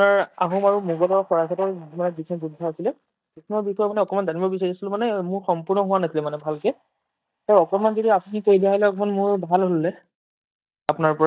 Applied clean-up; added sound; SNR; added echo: neural mask model DeepFilterNet 3.